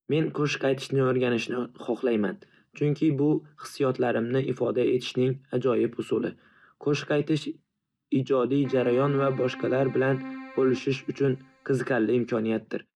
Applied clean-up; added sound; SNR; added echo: none; Keyboard (musical); 14 dB; none.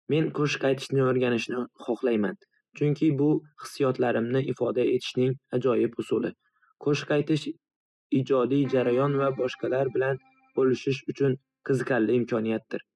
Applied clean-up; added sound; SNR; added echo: classical method spectral subtraction.